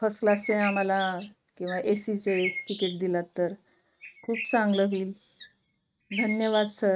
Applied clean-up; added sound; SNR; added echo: neural mask model RNNoise.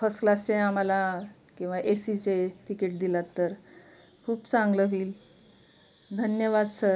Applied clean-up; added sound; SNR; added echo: none; none; none; none.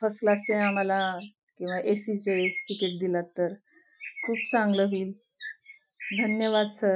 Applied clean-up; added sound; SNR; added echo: classical method Wiener filter.